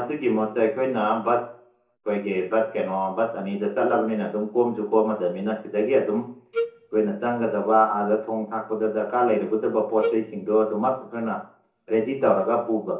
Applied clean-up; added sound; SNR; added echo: none; Wind instrument, woodwind instrument; 5 dB; reverberation time 0.6 s.